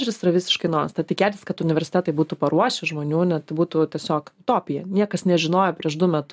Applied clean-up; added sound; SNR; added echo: none; none; none; none.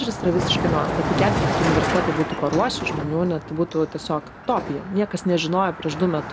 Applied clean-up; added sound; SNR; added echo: none; Car passing by; 3 dB; none.